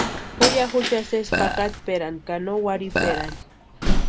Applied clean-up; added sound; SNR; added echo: none; Burping, eructation + Slam; -1 dB; none.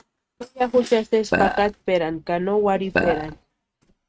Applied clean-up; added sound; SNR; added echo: neural mask model RNNoise.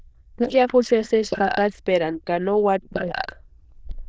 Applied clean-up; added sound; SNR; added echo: neural diffusion model UNIVERSE++.